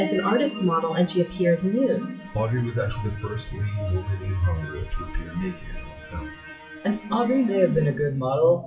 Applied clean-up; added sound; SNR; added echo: classical method WPE with log-MMSE.